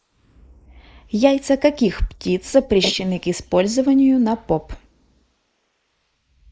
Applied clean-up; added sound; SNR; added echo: neural mask model Resemble Enhance denoiser.